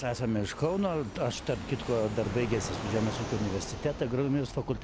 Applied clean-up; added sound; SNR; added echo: none; Fixed-wing aircraft, airplane; 9 dB; none.